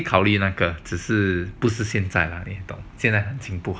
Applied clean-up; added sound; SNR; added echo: none; none; none; none.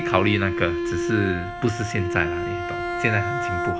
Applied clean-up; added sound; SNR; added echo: none; Bowed string instrument; 2 dB; none.